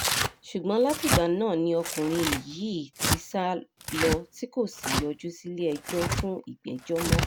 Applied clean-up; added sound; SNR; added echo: none; Tearing; 2 dB; none.